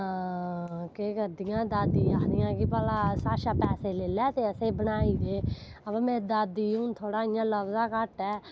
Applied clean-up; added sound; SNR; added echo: none; none; none; none.